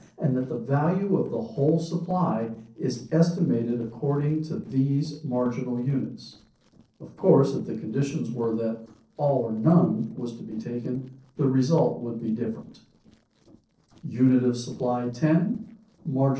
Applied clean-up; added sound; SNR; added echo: neural separator model SepFormer DNS4.